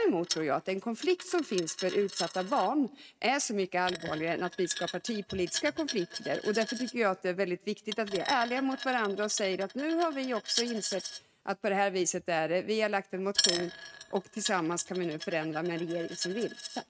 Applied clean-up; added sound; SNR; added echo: neural mask model RNNoise.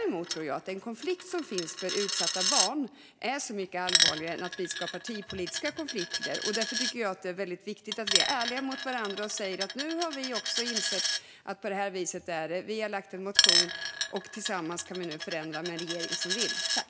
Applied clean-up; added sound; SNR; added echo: none; Coin (dropping); -2 dB; none.